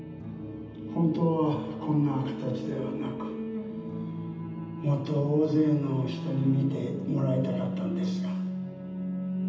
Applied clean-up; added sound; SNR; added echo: none; Electric guitar / Strum; 16 dB; reverberation time 0.8 s.